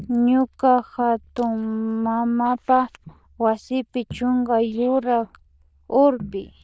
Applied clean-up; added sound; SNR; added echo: neural diffusion model UNIVERSE++.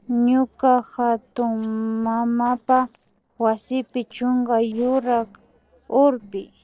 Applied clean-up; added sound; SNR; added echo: neural separator model SepFormer DNS4.